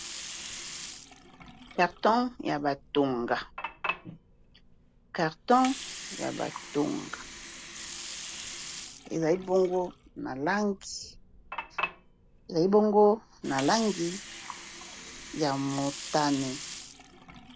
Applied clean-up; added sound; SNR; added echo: none; Water; 12 dB; none.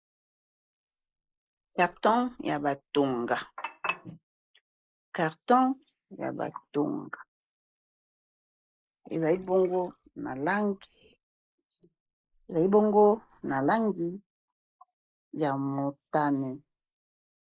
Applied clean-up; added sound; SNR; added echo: neural mask model Resemble Enhance denoiser.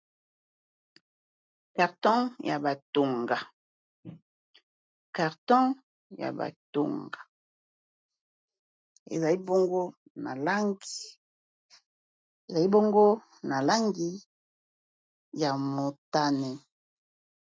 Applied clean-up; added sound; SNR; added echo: none; none; none; none.